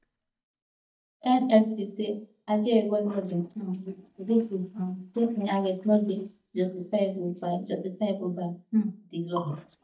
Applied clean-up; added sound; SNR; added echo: neural mask model DeepFilterNet 3.